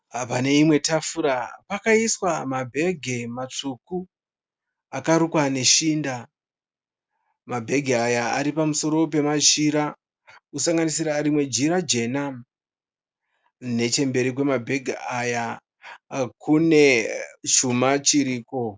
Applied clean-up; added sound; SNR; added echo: none; none; none; none.